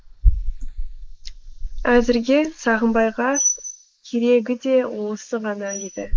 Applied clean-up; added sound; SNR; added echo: neural mask model Resemble Enhance denoiser.